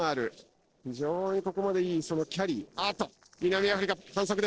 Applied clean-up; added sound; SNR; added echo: neural separator model SepFormer DNS4.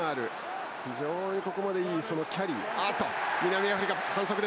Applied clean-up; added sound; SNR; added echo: none; none; none; none.